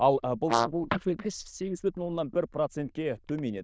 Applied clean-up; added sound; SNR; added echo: neural diffusion model UNIVERSE++.